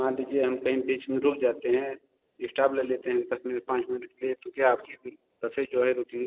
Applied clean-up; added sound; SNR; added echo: none; none; none; none.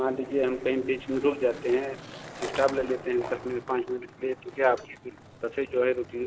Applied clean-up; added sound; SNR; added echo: none; Skateboard; 15 dB; none.